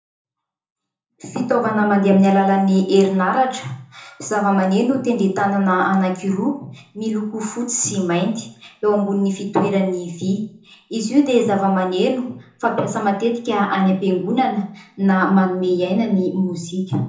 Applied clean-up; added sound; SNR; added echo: none; none; none; reverberation time 0.5 s.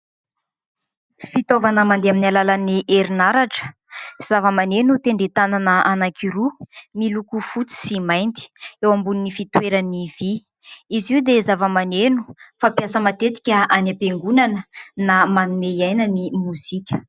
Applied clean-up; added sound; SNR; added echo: none; none; none; none.